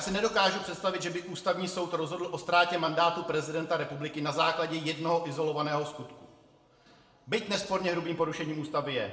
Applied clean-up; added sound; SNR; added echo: none; none; none; reverberation time 0.8 s.